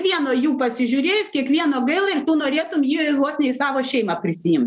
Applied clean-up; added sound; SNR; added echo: none; none; none; none.